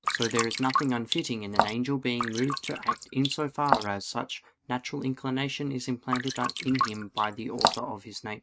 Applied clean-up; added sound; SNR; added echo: neural mask model RNNoise.